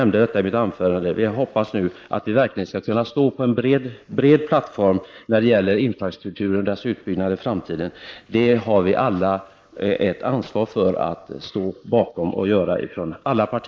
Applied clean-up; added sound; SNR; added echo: neural mask model Resemble Enhance denoiser.